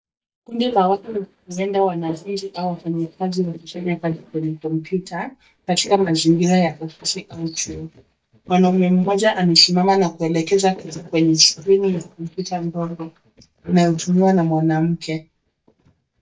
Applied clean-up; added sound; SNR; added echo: neural mask model DeepFilterNet 3.